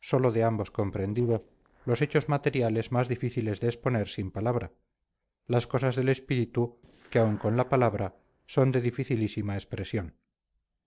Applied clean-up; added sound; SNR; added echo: neural separator model SepFormer DNS4.